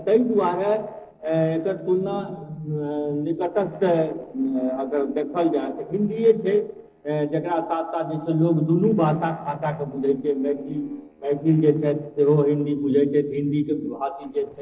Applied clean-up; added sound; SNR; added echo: neural separator model SepFormer DNS4.